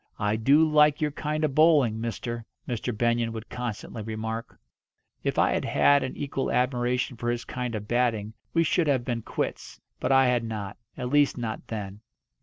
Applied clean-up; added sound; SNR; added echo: none; none; none; none.